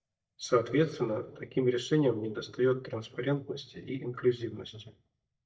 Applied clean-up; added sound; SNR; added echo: neural mask model DeepFilterNet 3.